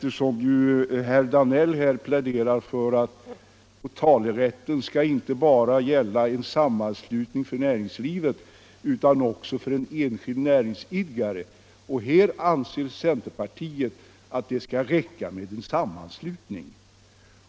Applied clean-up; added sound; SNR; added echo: none; none; none; none.